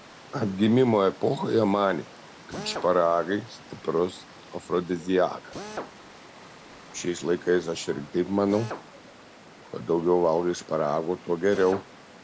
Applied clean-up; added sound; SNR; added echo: none; Water + Drill; 17 dB; none.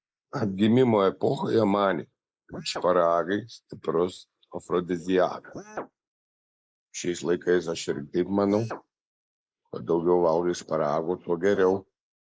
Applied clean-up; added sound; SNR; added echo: neural mask model Resemble Enhance denoiser.